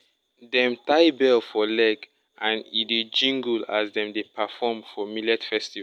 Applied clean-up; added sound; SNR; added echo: none; none; none; none.